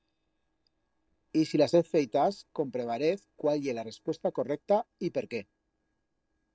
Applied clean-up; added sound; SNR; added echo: neural separator model SepFormer DNS4.